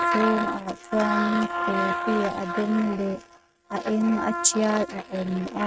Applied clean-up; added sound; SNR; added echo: neural mask model RNNoise.